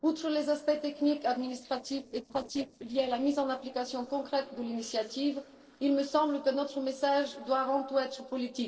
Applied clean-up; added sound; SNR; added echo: neural separator model SepFormer DNS4.